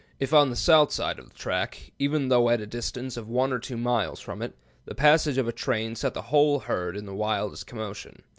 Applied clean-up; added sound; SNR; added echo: none; none; none; none.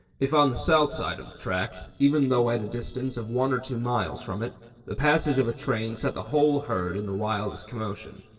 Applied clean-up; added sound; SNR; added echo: neural separator model SepFormer DNS4.